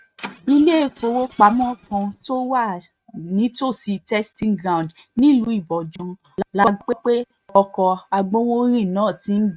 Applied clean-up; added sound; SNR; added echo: neural mask model RNNoise.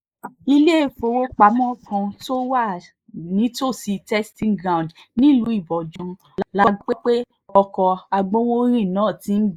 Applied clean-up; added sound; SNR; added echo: neural mask model Resemble Enhance denoiser.